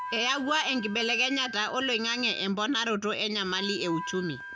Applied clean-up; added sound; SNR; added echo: none; Wind instrument, woodwind instrument; 12 dB; none.